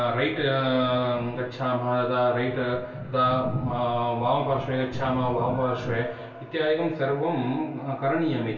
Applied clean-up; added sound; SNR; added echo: none; none; none; reverberation time 0.2 s.